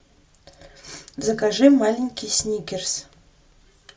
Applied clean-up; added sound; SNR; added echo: none; none; none; none.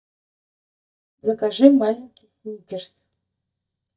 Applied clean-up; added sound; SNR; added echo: neural mask model DeepFilterNet 3.